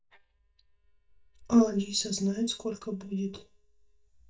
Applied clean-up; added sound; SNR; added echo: neural mask model DeepFilterNet 3.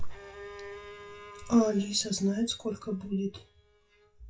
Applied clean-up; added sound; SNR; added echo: classical method WPE with log-MMSE.